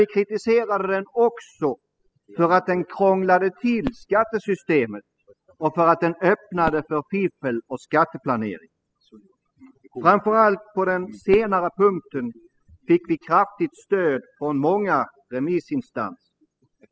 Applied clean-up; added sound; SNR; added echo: classical method spectral subtraction.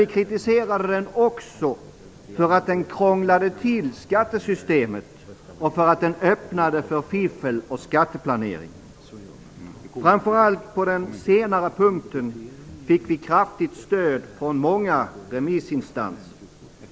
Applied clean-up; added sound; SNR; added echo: none; none; none; none.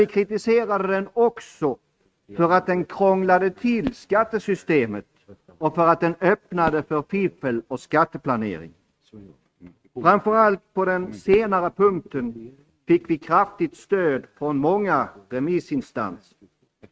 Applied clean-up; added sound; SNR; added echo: neural mask model RNNoise.